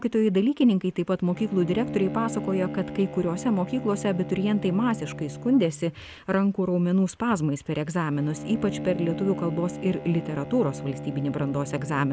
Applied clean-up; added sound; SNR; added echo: none; Bowed string instrument; 11 dB; none.